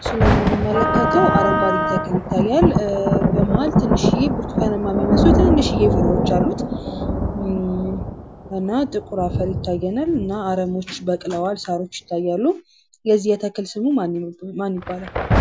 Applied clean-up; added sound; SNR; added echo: none; Thunder + Wind instrument, woodwind instrument; -1 dB; none.